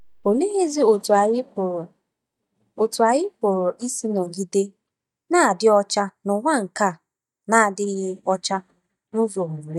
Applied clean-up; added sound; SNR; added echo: neural mask model DeepFilterNet 3.